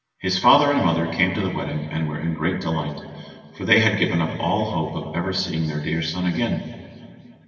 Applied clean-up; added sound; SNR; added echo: none; none; none; reverberation time 2.3 s.